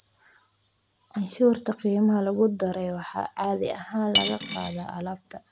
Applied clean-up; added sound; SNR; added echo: none; Cutlery, silverware / Dishes, pots, and pans; -2 dB; none.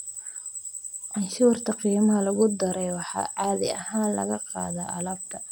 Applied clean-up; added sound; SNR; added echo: none; none; none; none.